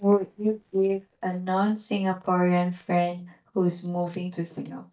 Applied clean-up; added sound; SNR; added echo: neural mask model DeepFilterNet 3.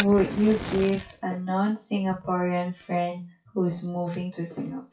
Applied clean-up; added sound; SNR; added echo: classical method WPE with log-MMSE.